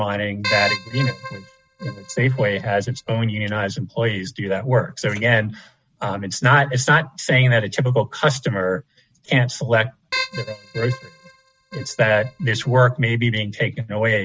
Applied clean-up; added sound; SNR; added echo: neural mask model RNNoise.